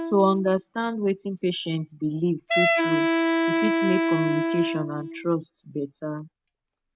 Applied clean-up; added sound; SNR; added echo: none; Wind instrument, woodwind instrument; 0 dB; none.